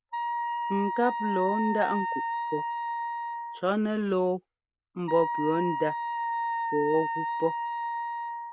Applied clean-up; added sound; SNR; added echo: none; Wind instrument, woodwind instrument; 2 dB; none.